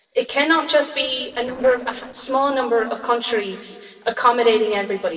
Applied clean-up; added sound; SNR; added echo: neural separator model SepFormer DNS4.